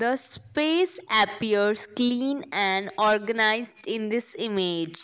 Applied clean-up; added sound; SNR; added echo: none; none; none; none.